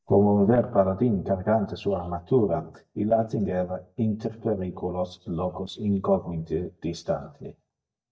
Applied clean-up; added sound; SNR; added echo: neural mask model DeepFilterNet 3.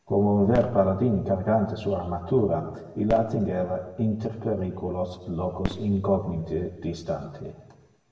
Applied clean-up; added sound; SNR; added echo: none; Fireworks; 15 dB; reverberation time 1.0 s.